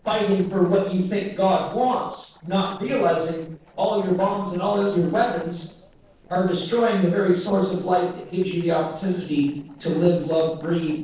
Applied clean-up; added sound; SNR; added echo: neural separator model SepFormer DNS4.